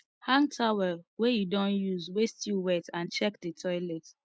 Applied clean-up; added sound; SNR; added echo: none; none; none; none.